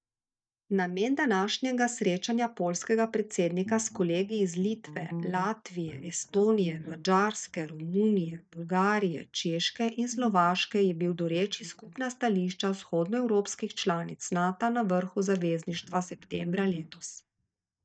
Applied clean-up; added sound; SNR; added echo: neural mask model DeepFilterNet 3.